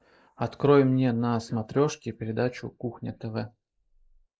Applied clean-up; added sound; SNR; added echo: neural mask model Resemble Enhance denoiser.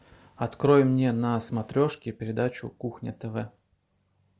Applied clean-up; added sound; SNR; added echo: none; none; none; none.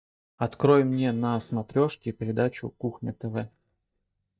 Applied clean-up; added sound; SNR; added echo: neural mask model DeepFilterNet 3.